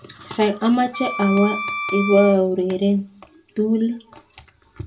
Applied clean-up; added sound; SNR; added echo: none; Wind instrument, woodwind instrument; 8 dB; reverberation time 0.2 s.